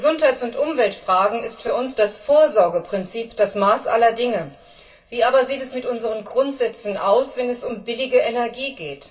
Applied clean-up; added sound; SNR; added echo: none; none; none; reverberation time 0.2 s.